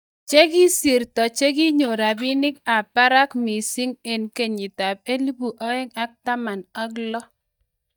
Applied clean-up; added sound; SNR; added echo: neural mask model DeepFilterNet 3.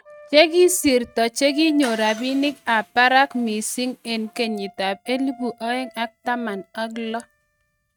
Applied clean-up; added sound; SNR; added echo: neural mask model RNNoise.